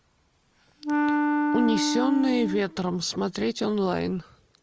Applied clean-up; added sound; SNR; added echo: none; Wind instrument, woodwind instrument; -1 dB; none.